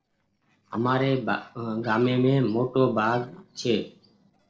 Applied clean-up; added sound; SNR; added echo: neural separator model SepFormer DNS4.